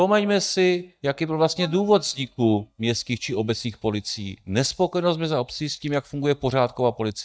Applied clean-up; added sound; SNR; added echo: neural mask model DeepFilterNet 3.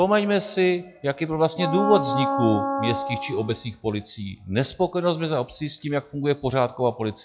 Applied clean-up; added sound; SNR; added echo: classical method log-MMSE.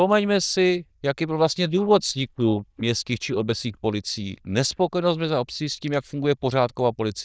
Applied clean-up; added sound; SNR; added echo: neural diffusion model UNIVERSE++.